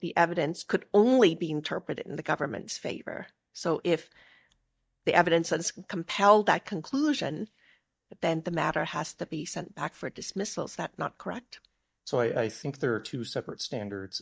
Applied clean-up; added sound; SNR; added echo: neural mask model DeepFilterNet 3.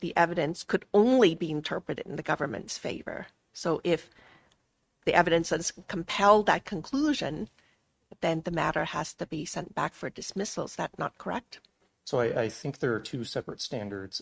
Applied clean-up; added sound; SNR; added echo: neural mask model RNNoise.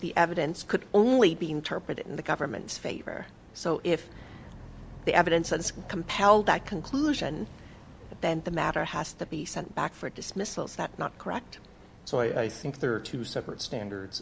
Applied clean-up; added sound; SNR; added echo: none; Boat, Water vehicle; 19 dB; none.